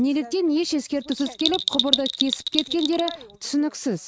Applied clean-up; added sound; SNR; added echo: neural mask model RNNoise.